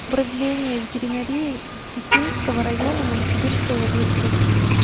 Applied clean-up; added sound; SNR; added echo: none; Motor vehicle (road); -4 dB; none.